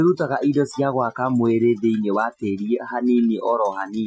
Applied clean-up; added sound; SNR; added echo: classical method Wiener filter.